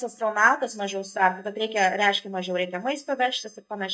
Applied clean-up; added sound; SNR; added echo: neural mask model DeepFilterNet 3.